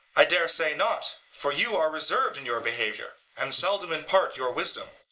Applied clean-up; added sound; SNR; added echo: neural mask model Resemble Enhance denoiser.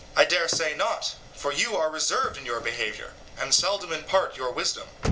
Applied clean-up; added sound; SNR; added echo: none; Slam / Car; 12 dB; none.